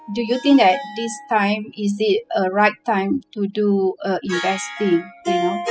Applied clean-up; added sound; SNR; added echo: classical method spectral subtraction.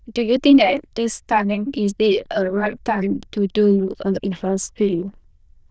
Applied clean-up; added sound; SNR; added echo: neural diffusion model UNIVERSE++.